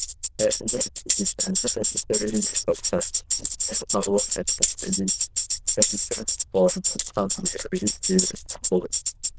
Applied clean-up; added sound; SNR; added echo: neural diffusion model UNIVERSE++.